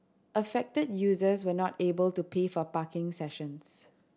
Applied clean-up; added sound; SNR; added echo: none; none; none; none.